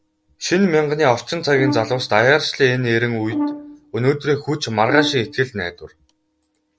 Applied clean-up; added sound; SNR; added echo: none; Brass instrument; 7 dB; none.